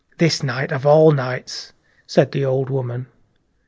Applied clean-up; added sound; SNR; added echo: none; none; none; none.